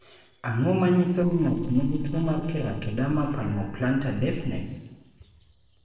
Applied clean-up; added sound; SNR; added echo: neural separator model SepFormer DNS4.